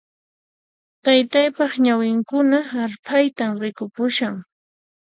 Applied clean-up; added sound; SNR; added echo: none; none; none; none.